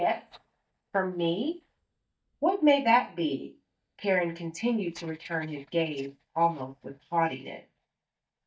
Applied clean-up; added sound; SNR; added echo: neural mask model DeepFilterNet 3.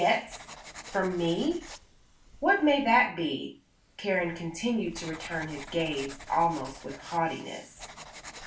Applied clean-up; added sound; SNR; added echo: none; Writing; 17 dB; reverberation time 0.2 s.